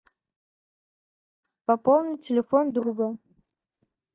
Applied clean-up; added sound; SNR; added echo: neural mask model DeepFilterNet 3.